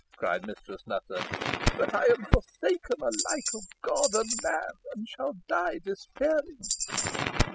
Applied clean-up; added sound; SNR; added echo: classical method spectral subtraction.